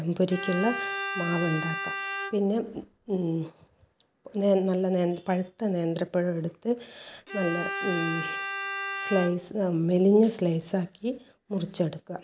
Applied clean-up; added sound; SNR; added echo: none; Bowed string instrument; 6 dB; none.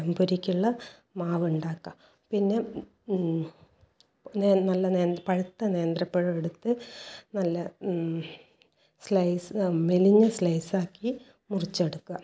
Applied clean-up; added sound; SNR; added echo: none; none; none; none.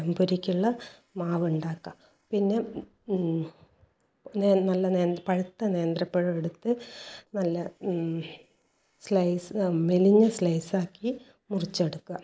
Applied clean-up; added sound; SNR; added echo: neural mask model Resemble Enhance denoiser.